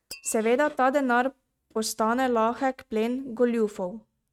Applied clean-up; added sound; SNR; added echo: neural mask model RNNoise.